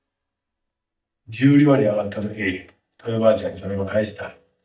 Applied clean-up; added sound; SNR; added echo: neural mask model DeepFilterNet 3.